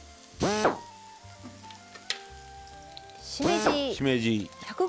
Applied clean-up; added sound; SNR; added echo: none; Drill; 1 dB; none.